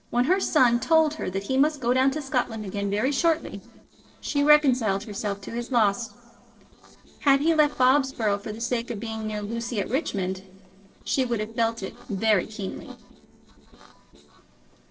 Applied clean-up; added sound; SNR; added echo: neural separator model SepFormer DNS4.